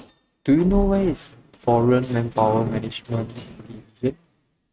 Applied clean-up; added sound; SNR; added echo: neural mask model RNNoise.